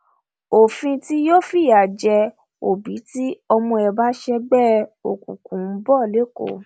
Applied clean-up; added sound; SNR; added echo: none; none; none; none.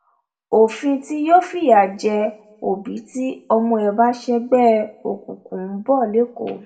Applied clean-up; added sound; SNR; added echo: none; none; none; reverberation time 0.4 s.